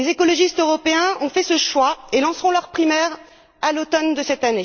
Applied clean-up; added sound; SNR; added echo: none; none; none; none.